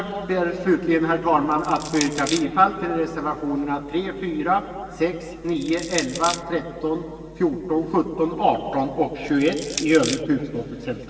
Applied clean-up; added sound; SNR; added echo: none; Crushing; 10 dB; reverberation time 2.3 s.